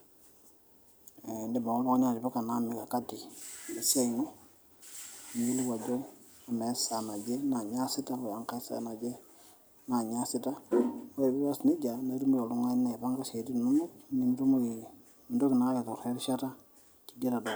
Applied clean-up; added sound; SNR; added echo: none; none; none; none.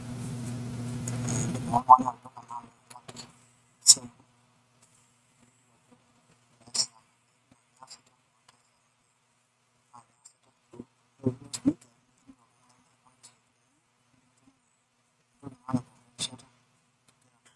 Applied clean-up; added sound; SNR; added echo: neural mask model RNNoise.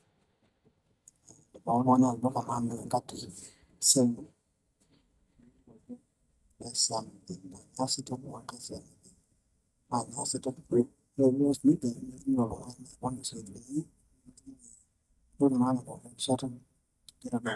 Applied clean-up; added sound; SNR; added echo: neural mask model DeepFilterNet 3.